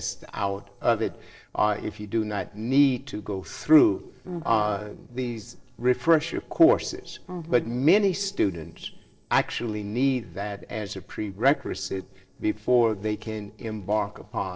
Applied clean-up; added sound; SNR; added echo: neural separator model SepFormer DNS4.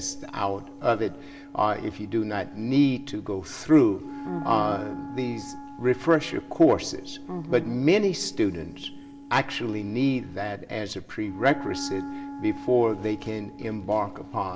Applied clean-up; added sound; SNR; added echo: none; Wind instrument, woodwind instrument; 14 dB; reverberation time 0.4 s.